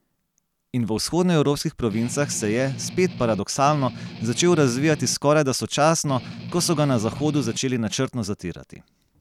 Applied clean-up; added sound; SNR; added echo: none; Strum; 12 dB; none.